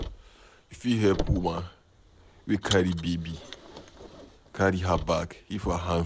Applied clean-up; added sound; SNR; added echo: none; Car; 11 dB; none.